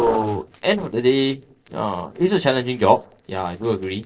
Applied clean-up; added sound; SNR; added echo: neural separator model SepFormer DNS4.